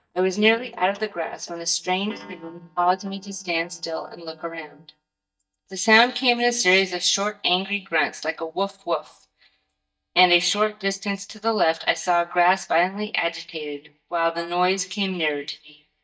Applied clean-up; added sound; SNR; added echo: neural mask model DeepFilterNet 3.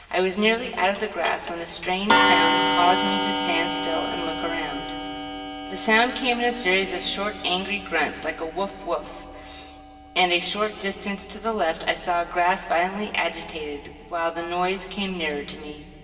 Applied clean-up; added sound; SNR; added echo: none; Clock; 4 dB; reverberation time 2.5 s.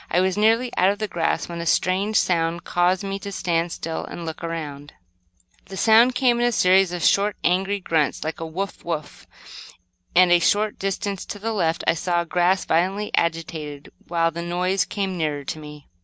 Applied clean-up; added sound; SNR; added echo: none; none; none; none.